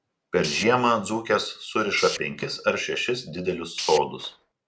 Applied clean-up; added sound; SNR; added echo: none; Tools; 10 dB; none.